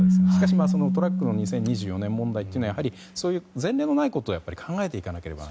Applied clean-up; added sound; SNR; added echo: none; Keyboard (musical); -1 dB; none.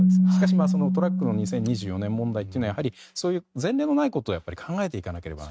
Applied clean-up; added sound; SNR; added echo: neural mask model RNNoise.